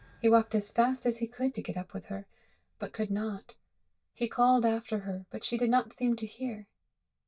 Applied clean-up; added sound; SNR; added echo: neural mask model DeepFilterNet 3.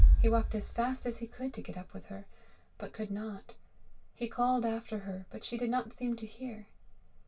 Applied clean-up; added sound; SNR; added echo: none; Bass drum; -4 dB; reverberation time 0.2 s.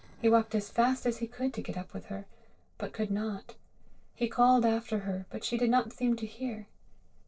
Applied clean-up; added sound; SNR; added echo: neural separator model SepFormer DNS4.